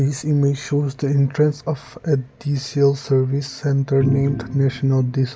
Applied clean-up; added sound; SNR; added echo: none; Organ; 8 dB; none.